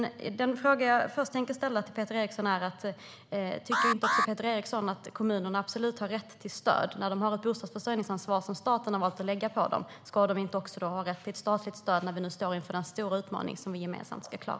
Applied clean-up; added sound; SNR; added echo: none; Alarm; 0 dB; none.